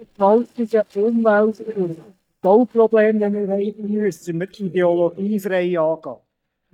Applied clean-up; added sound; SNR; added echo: neural mask model DeepFilterNet 3.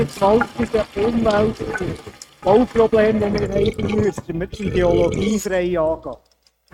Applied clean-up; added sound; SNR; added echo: neural mask model RNNoise.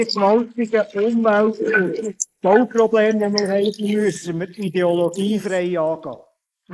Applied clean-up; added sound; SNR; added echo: neural mask model Resemble Enhance denoiser.